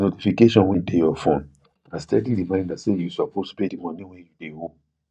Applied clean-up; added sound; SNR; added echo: neural mask model DeepFilterNet 3.